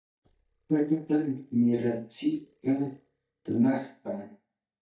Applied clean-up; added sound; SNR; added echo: neural mask model DeepFilterNet 3.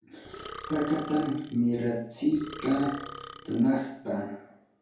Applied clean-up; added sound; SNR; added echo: none; Burping, eructation; 13 dB; reverberation time 0.6 s.